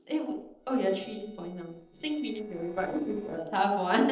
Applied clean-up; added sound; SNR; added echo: neural separator model SepFormer DNS4.